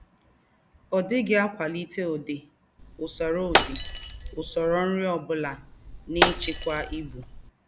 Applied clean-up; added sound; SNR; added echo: none; Shatter; 0 dB; none.